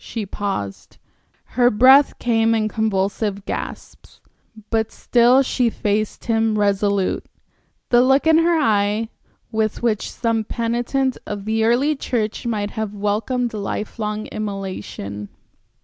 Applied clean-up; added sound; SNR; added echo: none; none; none; none.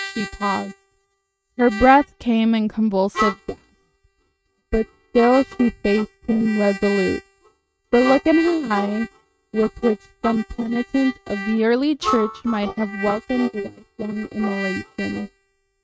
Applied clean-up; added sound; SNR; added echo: neural mask model RNNoise.